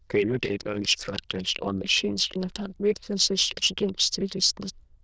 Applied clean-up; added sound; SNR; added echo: neural diffusion model UNIVERSE++.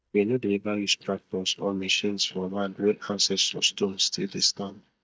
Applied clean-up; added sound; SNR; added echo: neural mask model DeepFilterNet 3.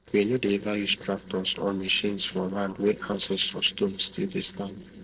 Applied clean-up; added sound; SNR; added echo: neural separator model SepFormer DNS4.